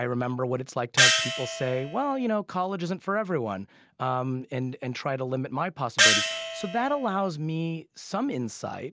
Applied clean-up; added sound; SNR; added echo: none; Gong; -4 dB; none.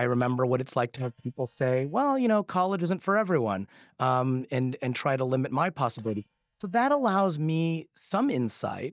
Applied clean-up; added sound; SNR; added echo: neural mask model DeepFilterNet 3.